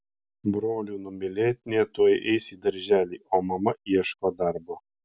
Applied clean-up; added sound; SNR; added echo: none; none; none; none.